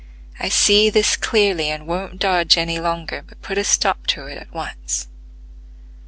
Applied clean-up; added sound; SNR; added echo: none; none; none; none.